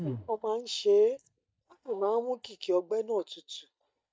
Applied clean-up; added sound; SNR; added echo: neural mask model DeepFilterNet 3.